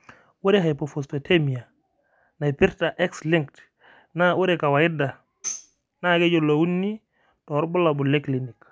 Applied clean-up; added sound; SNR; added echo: none; Tambourine; 15 dB; none.